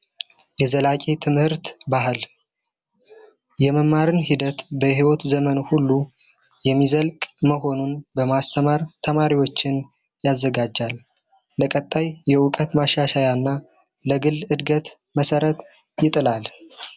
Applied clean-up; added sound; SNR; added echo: none; none; none; none.